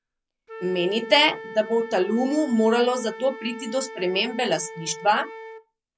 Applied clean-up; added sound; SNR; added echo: none; Wind instrument, woodwind instrument; 14 dB; none.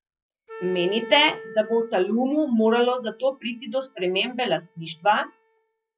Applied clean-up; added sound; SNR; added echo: classical method log-MMSE.